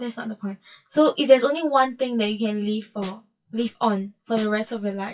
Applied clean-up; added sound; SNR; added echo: classical method WPE with log-MMSE.